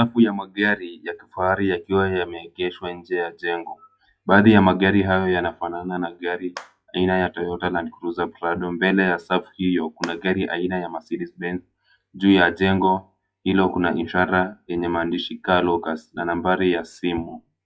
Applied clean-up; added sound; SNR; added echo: classical method log-MMSE.